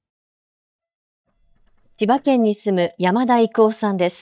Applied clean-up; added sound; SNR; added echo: neural mask model DeepFilterNet 3.